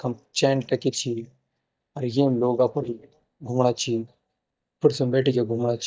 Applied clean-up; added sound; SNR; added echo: neural mask model DeepFilterNet 3.